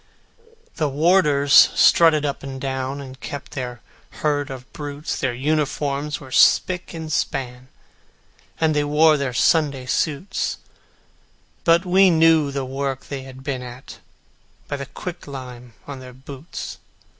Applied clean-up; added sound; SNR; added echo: none; none; none; none.